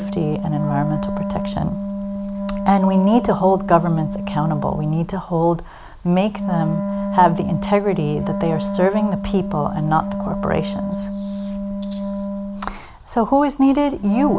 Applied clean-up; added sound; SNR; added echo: none; Wind instrument, woodwind instrument; 5 dB; none.